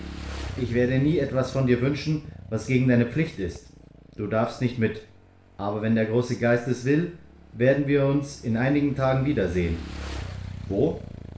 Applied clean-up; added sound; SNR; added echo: none; Motorcycle / Engine; 14 dB; reverberation time 0.5 s.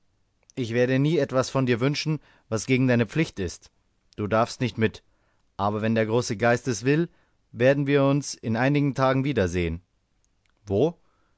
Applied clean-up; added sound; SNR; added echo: none; none; none; none.